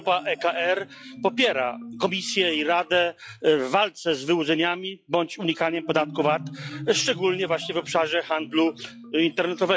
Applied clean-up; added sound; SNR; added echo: classical method log-MMSE.